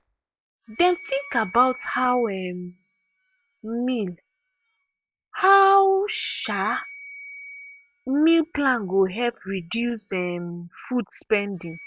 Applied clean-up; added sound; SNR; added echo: classical method log-MMSE.